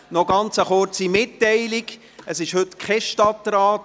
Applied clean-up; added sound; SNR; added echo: none; none; none; none.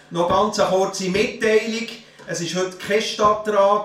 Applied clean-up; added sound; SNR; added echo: none; none; none; reverberation time 0.4 s.